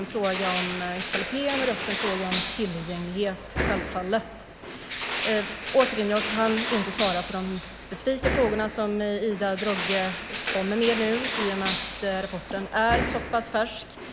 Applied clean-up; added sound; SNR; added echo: none; Crushing; 4 dB; none.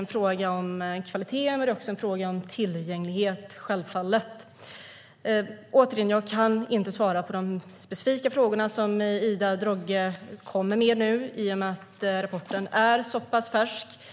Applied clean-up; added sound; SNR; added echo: none; none; none; none.